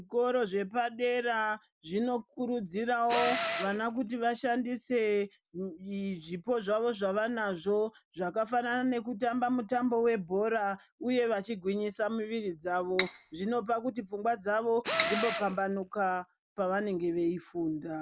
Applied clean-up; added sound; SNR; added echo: none; Tools + Cutlery, silverware; 3 dB; none.